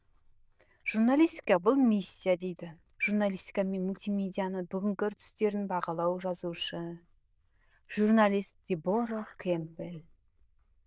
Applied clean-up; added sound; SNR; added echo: neural diffusion model UNIVERSE++.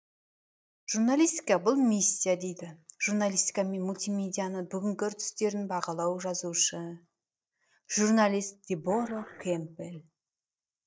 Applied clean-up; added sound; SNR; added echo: neural mask model DeepFilterNet 3.